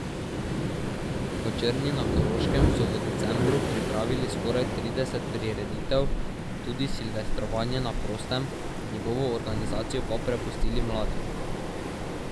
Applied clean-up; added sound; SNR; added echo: none; Waves, surf; -3 dB; none.